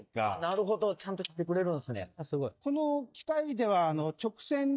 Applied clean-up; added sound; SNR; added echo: neural mask model DeepFilterNet 3.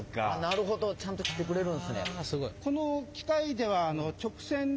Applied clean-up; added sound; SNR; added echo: none; none; none; none.